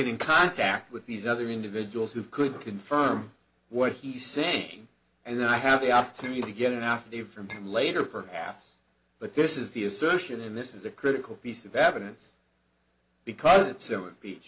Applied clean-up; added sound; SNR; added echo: none; Chink, clink; 19 dB; none.